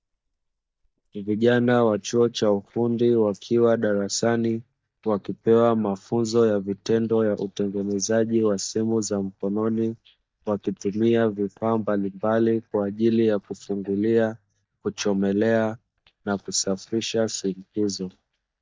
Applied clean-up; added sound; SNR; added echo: neural mask model DeepFilterNet 3.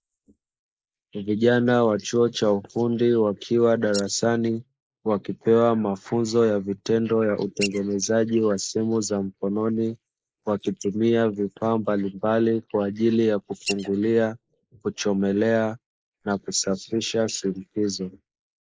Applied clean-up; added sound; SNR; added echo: neural mask model Resemble Enhance denoiser.